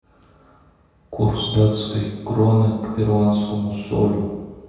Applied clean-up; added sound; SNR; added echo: none; none; none; reverberation time 1.2 s.